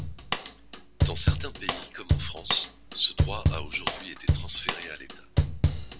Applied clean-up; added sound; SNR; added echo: none; Drum kit; -4 dB; none.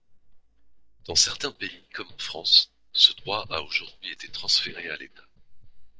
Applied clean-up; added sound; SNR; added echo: neural mask model DeepFilterNet 3.